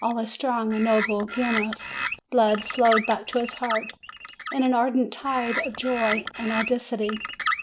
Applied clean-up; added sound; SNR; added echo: none; Bird; 7 dB; none.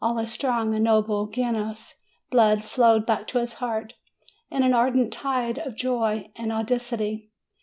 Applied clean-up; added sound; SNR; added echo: none; none; none; none.